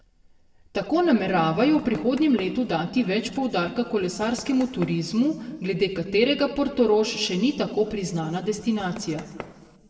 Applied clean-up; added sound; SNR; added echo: none; Run; 19 dB; reverberation time 1.4 s.